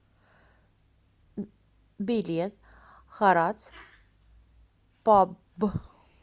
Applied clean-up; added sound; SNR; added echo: none; none; none; none.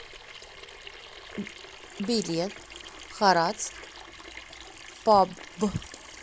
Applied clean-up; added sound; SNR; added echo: none; Sink (filling or washing) / Water tap, faucet; 15 dB; none.